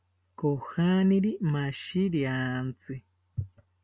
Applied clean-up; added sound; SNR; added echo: none; none; none; none.